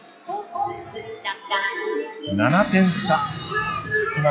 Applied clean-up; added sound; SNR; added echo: classical method log-MMSE.